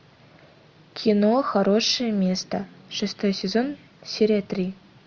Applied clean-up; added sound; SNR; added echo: none; none; none; none.